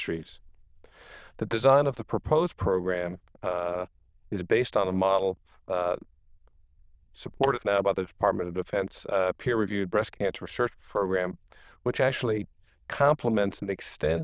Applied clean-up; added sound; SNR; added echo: neural diffusion model UNIVERSE++.